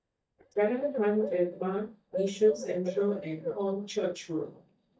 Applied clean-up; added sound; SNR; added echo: neural mask model DeepFilterNet 3.